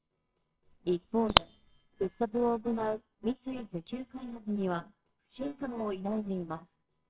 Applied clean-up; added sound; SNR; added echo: neural separator model SepFormer WHAMR!.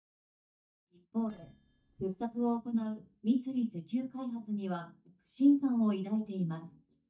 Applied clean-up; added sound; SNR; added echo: neural mask model DeepFilterNet 3.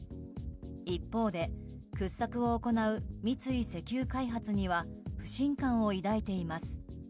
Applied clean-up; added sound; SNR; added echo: none; none; none; none.